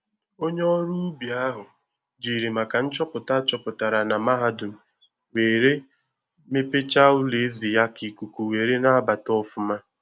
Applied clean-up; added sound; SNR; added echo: none; none; none; none.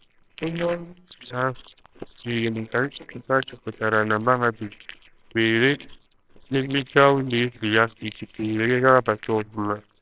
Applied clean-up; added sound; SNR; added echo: neural separator model SepFormer WHAMR!.